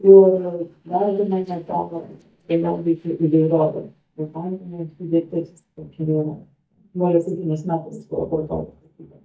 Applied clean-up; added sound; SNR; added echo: neural mask model DeepFilterNet 3.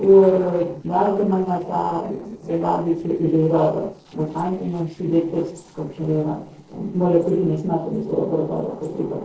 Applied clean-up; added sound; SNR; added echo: neural separator model SepFormer DNS4.